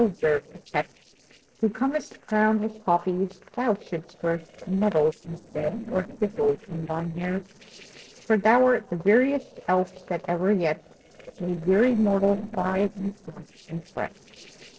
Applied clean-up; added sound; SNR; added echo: neural separator model SepFormer DNS4.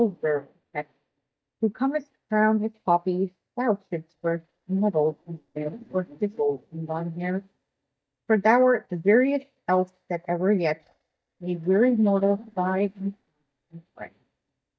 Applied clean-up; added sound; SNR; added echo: neural mask model DeepFilterNet 3.